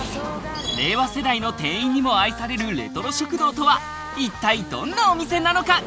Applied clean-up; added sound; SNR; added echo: none; Sliding door; 18 dB; none.